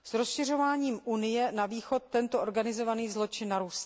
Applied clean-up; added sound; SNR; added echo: none; none; none; none.